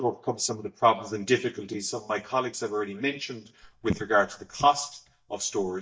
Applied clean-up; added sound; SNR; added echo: neural mask model DeepFilterNet 3.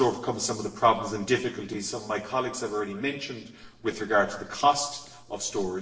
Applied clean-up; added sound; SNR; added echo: neural separator model SepFormer DNS4.